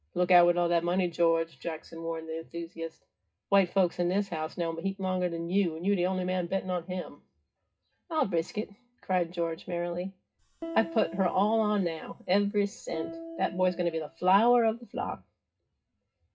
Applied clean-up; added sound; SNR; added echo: classical method WPE with log-MMSE.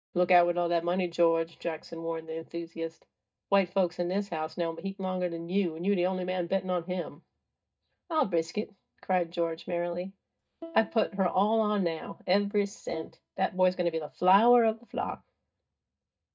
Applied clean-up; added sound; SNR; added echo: neural mask model DeepFilterNet 3.